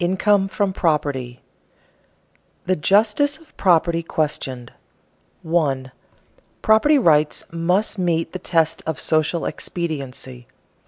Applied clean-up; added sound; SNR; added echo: none; none; none; none.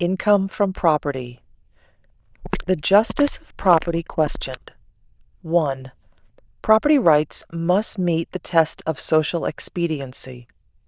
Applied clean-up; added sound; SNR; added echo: neural diffusion model UNIVERSE++.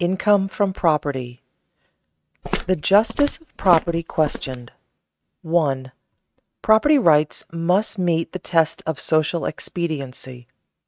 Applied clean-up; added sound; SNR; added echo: neural mask model RNNoise.